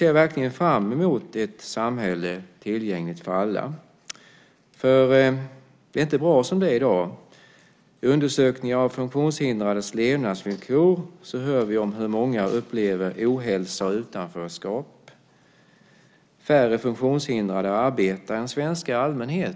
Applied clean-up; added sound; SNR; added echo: none; none; none; none.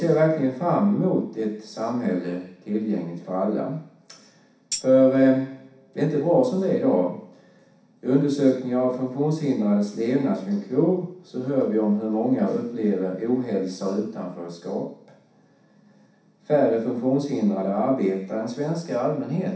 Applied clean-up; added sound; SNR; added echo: none; Tambourine; 12 dB; reverberation time 0.7 s.